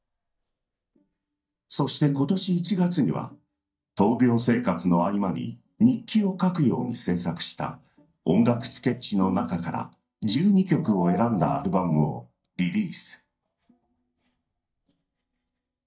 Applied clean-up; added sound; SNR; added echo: neural mask model DeepFilterNet 3.